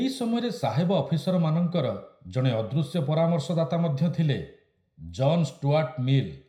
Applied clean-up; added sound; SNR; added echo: none; none; none; reverberation time 0.5 s.